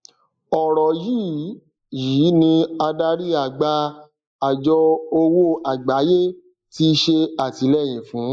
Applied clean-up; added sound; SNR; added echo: neural mask model Resemble Enhance denoiser.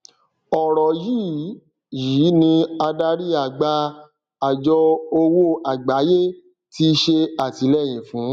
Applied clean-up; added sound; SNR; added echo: none; none; none; none.